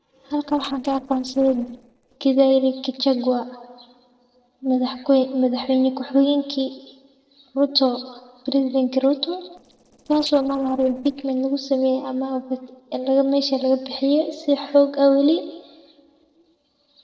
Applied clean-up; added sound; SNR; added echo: neural separator model SepFormer DNS4.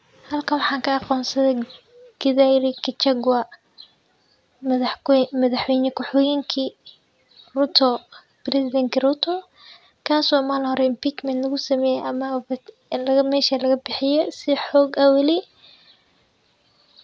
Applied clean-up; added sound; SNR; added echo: none; none; none; none.